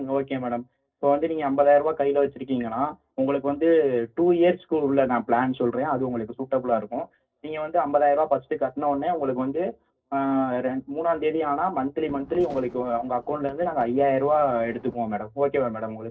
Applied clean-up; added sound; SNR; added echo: neural separator model SepFormer DNS4.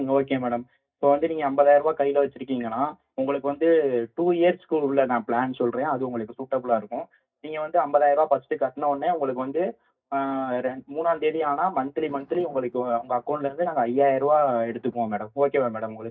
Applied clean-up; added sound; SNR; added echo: neural mask model DeepFilterNet 3.